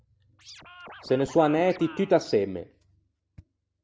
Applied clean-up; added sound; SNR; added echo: none; Scratching (performance technique); 18 dB; none.